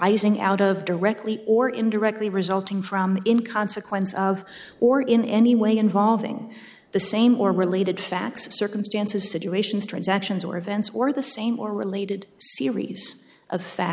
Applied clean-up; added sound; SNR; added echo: none; none; none; none.